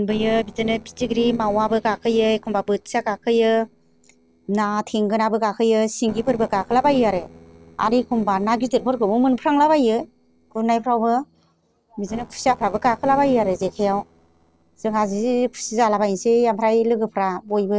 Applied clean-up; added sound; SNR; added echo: neural separator model SepFormer DNS4.